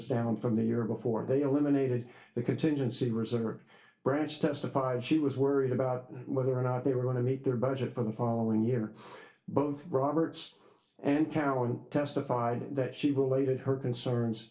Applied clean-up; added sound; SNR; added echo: none; none; none; reverberation time 0.3 s.